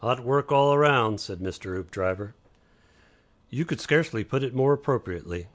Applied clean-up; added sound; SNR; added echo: none; none; none; none.